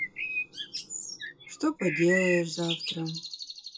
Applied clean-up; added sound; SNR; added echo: classical method WPE with log-MMSE.